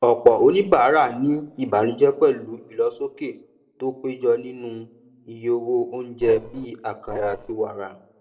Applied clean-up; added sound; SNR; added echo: neural separator model SepFormer DNS4.